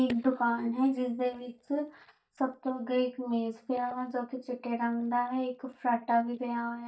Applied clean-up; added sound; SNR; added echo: neural mask model DeepFilterNet 3.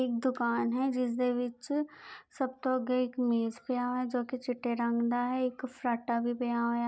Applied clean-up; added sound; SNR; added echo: none; none; none; none.